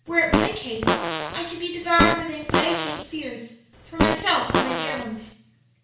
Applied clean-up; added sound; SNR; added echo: none; Fart; -2 dB; reverberation time 0.5 s.